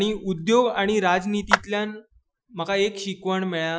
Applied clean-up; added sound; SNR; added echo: classical method Wiener filter.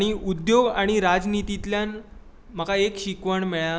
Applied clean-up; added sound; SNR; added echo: none; none; none; none.